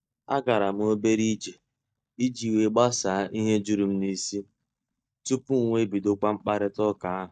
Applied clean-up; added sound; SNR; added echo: neural mask model DeepFilterNet 3.